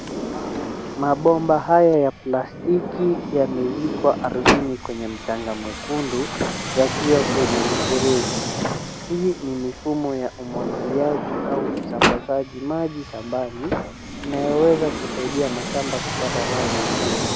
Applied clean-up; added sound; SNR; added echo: none; Sliding door + Fixed-wing aircraft, airplane; 3 dB; none.